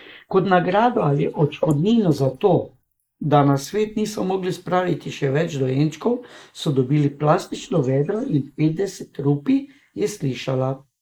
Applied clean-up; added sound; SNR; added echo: neural mask model Resemble Enhance denoiser.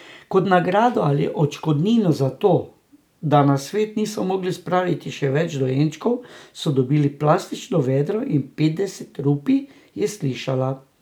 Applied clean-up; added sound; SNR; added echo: none; none; none; none.